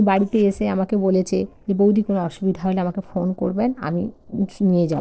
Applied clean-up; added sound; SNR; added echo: neural separator model SepFormer DNS4.